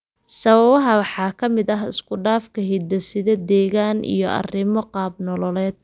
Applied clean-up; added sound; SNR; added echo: none; none; none; none.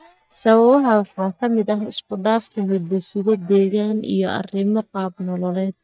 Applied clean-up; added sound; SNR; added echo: neural mask model DeepFilterNet 3.